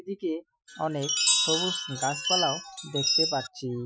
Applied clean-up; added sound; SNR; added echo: classical method Wiener filter.